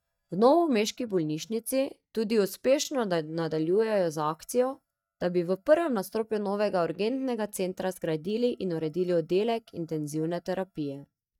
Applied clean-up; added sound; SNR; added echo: neural mask model DeepFilterNet 3.